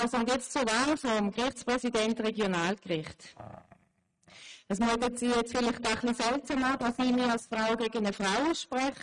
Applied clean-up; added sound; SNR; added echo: neural mask model RNNoise.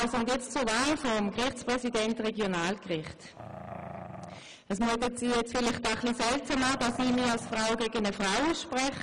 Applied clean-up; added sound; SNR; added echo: none; Growling; 13 dB; none.